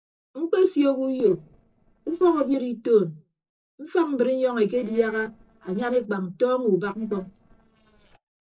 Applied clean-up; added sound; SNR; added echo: neural separator model SepFormer DNS4.